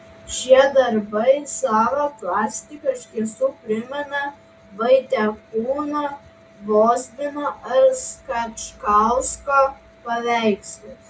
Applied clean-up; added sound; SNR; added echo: none; none; none; none.